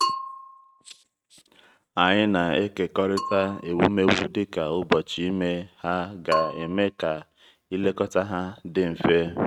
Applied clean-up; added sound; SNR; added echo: neural mask model RNNoise.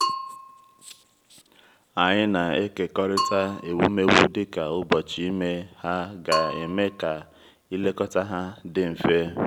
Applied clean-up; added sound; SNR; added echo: none; Bell / Percussion; 10 dB; none.